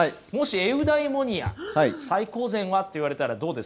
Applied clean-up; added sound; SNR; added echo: none; Walk, footsteps / Bird vocalization, bird call, bird song + Breathing; 13 dB; none.